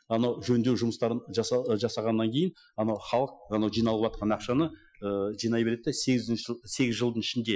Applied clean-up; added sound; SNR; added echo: classical method Wiener filter.